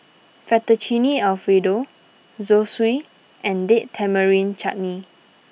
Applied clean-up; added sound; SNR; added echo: none; none; none; none.